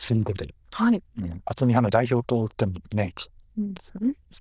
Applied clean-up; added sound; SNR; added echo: neural diffusion model UNIVERSE++.